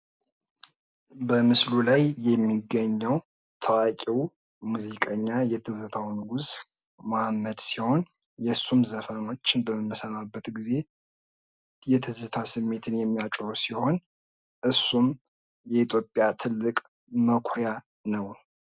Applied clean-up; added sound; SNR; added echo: none; none; none; none.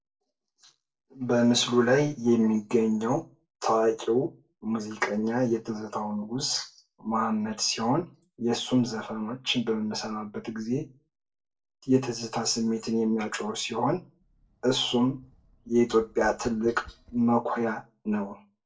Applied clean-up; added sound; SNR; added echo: neural separator model SepFormer DNS4.